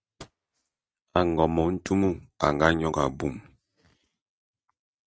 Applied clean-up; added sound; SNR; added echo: neural mask model RNNoise.